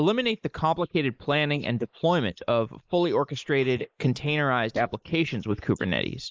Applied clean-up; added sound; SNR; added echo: neural mask model Resemble Enhance denoiser.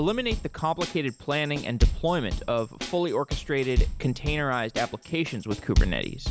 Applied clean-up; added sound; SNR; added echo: none; Drum kit; 1 dB; none.